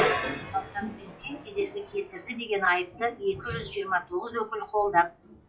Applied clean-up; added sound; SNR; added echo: classical method WPE with log-MMSE.